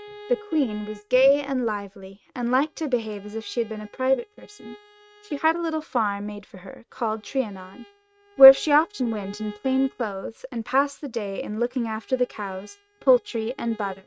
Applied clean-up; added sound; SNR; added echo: neural mask model RNNoise.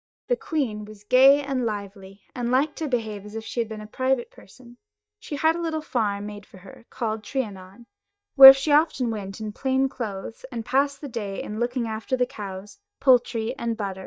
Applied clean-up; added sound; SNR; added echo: neural mask model DeepFilterNet 3.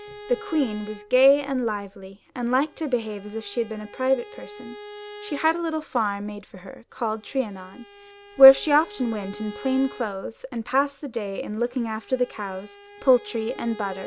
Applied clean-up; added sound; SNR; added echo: none; Bowed string instrument; 19 dB; none.